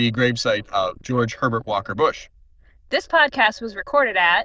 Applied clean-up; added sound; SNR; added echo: neural diffusion model UNIVERSE++.